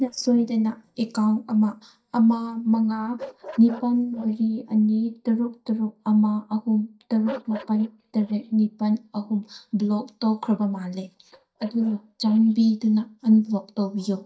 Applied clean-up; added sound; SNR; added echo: neural mask model DeepFilterNet 3.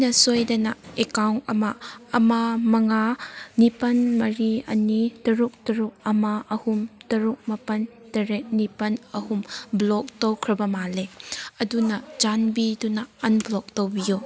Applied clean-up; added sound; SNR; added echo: none; none; none; none.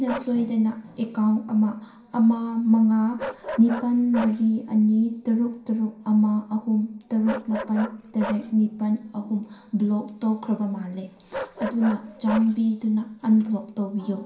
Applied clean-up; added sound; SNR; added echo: none; Bark; 15 dB; reverberation time 0.5 s.